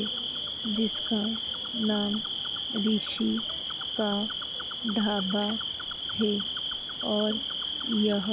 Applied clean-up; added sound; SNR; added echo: none; Cricket; 2 dB; none.